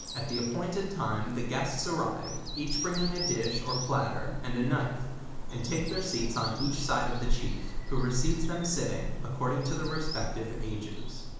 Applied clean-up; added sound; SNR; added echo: none; Bird vocalization, bird call, bird song; 1 dB; reverberation time 1.0 s.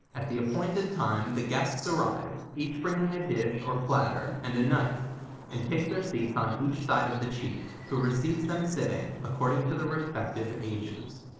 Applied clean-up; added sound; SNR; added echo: neural separator model SepFormer DNS4.